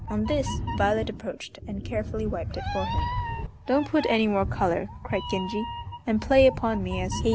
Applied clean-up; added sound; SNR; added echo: none; Meow; 6 dB; none.